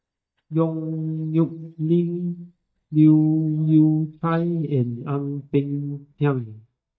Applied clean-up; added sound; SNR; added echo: neural mask model DeepFilterNet 3.